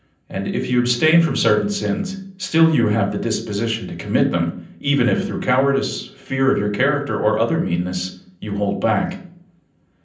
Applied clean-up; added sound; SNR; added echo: none; none; none; reverberation time 0.6 s.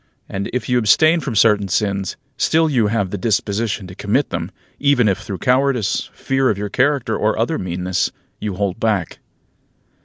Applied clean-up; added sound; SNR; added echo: none; none; none; none.